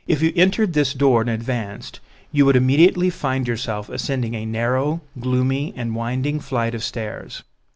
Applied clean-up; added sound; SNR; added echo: none; none; none; none.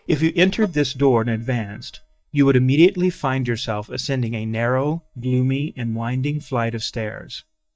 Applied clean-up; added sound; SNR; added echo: neural mask model DeepFilterNet 3.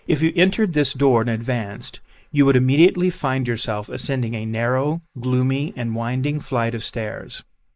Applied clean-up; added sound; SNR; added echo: neural mask model Resemble Enhance denoiser.